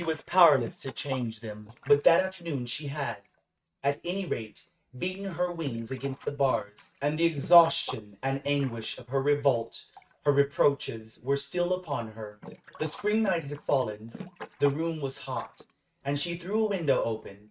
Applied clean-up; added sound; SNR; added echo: neural mask model RNNoise.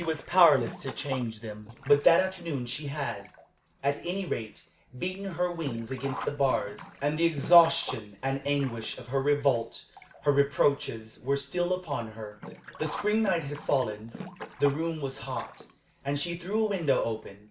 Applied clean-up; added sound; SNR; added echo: none; Sink (filling or washing); 17 dB; none.